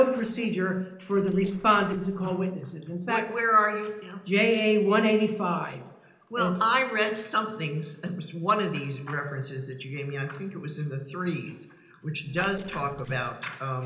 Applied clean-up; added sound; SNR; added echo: neural separator model SepFormer DNS4.